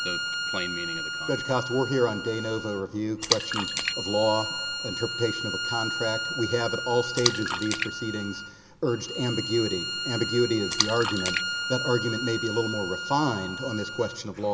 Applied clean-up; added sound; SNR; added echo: none; Splash, splatter + Bowed string instrument; 3 dB; none.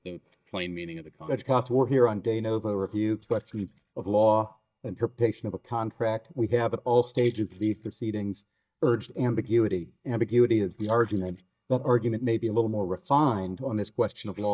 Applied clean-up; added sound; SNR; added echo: neural mask model DeepFilterNet 3.